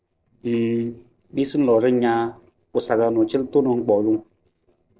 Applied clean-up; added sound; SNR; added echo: neural separator model SepFormer DNS4.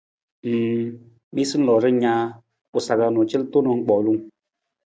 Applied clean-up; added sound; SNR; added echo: none; none; none; none.